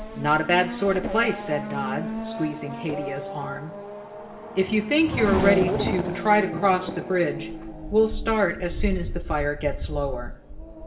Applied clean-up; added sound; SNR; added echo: none; Race car, auto racing / Accelerating, revving, vroom; 5 dB; reverberation time 2.0 s.